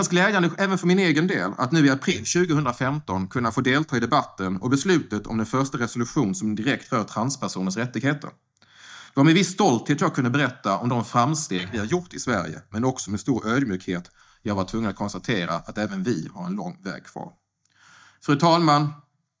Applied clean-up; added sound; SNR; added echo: neural mask model DeepFilterNet 3.